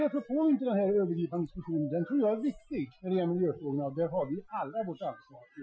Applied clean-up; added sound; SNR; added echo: classical method Wiener filter.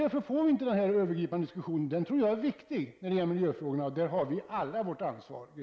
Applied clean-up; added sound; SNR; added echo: none; none; none; none.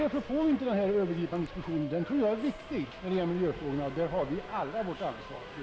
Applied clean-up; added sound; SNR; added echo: none; Subway, metro, underground; 13 dB; none.